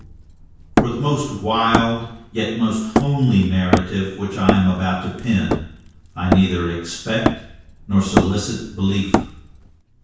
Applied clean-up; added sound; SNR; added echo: none; Hammer; 3 dB; reverberation time 0.6 s.